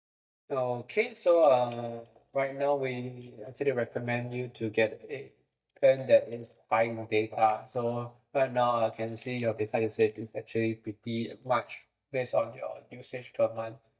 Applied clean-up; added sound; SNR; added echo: neural mask model DeepFilterNet 3.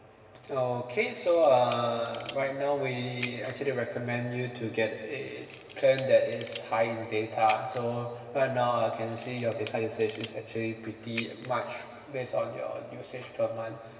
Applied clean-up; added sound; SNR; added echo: none; Camera; 17 dB; reverberation time 2.3 s.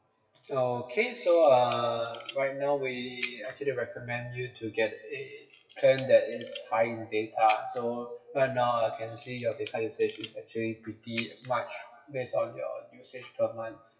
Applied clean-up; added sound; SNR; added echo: classical method WPE with log-MMSE.